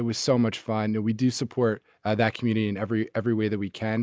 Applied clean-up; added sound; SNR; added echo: none; none; none; none.